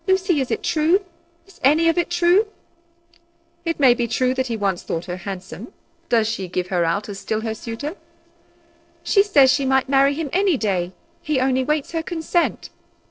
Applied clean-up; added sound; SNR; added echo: neural separator model SepFormer DNS4.